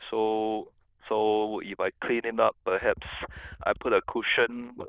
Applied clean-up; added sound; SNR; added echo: neural diffusion model UNIVERSE++.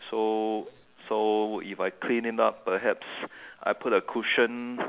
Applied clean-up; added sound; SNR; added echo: none; none; none; none.